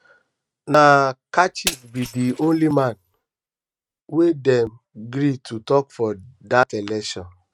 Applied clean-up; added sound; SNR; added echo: neural mask model RNNoise.